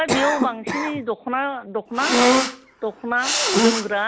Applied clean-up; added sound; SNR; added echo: none; Cough; -2 dB; none.